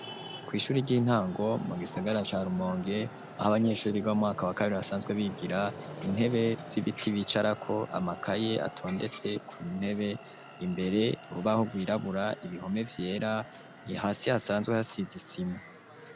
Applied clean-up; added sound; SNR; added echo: none; Traffic noise, roadway noise; 15 dB; none.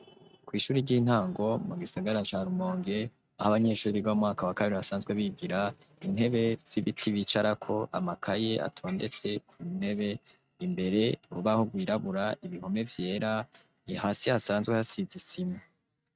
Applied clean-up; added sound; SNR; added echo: neural mask model RNNoise.